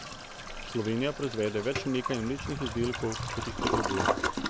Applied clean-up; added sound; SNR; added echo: none; Toilet flush; 1 dB; none.